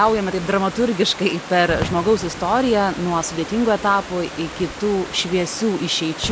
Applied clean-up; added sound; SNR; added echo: none; Fireworks + Stream / Liquid; 11 dB; none.